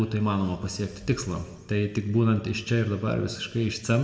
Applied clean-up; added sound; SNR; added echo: none; none; none; reverberation time 1.3 s.